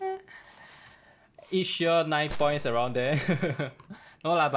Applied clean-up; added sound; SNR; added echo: none; Gunshot, gunfire; 7 dB; none.